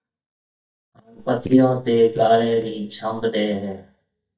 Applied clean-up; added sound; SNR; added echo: neural mask model DeepFilterNet 3.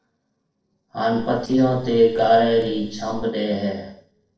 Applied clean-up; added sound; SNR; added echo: neural separator model SepFormer DNS4.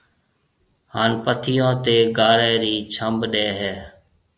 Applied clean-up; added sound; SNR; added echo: none; none; none; none.